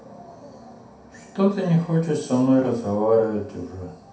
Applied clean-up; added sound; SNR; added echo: none; none; none; reverberation time 0.6 s.